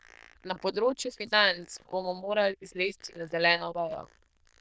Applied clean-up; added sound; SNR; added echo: neural diffusion model UNIVERSE++.